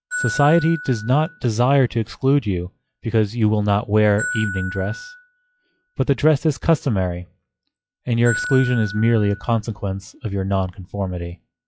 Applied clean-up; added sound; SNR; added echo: classical method log-MMSE.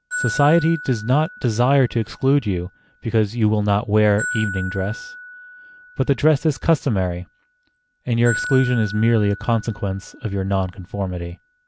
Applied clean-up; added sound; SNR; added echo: none; Glockenspiel; 13 dB; none.